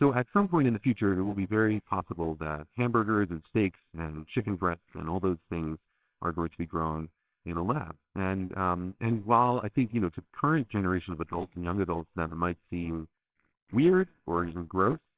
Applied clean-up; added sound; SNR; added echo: neural separator model SepFormer WHAMR!.